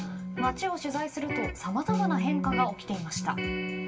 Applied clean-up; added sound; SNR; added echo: none; Electric guitar; 1 dB; reverberation time 0.2 s.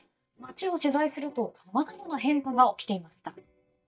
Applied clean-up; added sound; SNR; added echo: neural mask model DeepFilterNet 3.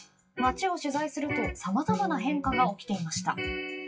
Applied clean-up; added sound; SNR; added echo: classical method WPE with log-MMSE.